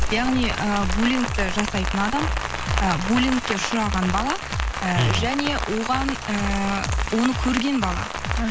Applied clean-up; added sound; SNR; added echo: none; Rain; 5 dB; none.